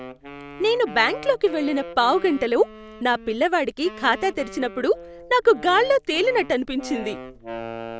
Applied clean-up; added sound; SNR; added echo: none; Wind instrument, woodwind instrument; 15 dB; none.